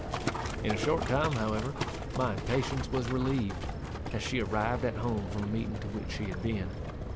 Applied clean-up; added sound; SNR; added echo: none; Livestock, farm animals, working animals; 3 dB; none.